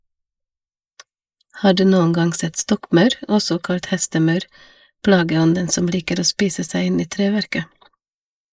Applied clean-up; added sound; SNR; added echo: neural mask model Resemble Enhance denoiser.